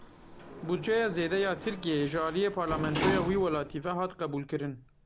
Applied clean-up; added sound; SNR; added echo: none; Sliding door; 8 dB; none.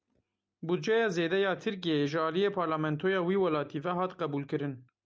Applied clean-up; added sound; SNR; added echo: none; none; none; none.